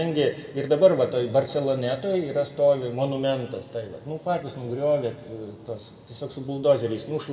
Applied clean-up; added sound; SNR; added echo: none; none; none; reverberation time 1.1 s.